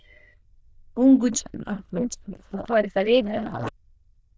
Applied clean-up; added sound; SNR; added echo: neural diffusion model UNIVERSE++.